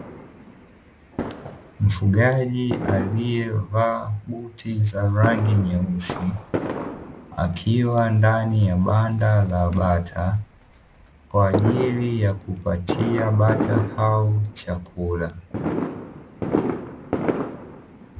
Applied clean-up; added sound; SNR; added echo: none; Fireworks; 8 dB; none.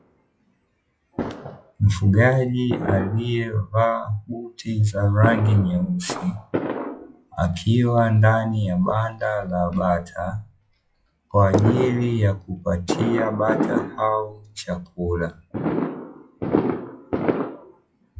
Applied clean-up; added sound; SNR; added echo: classical method log-MMSE.